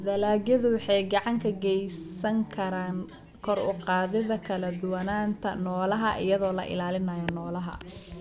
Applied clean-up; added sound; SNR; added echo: none; none; none; none.